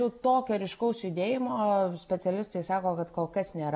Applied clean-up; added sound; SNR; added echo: none; none; none; none.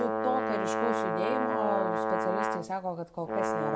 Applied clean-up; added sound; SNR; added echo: none; Brass instrument; -3 dB; none.